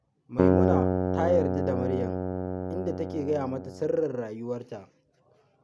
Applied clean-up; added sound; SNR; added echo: none; Keyboard (musical); -4 dB; none.